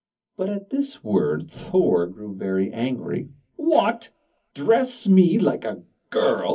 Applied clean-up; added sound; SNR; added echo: none; none; none; reverberation time 0.3 s.